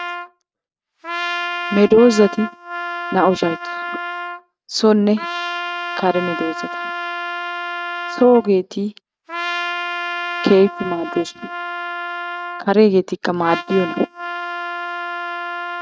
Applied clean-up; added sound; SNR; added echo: neural mask model RNNoise.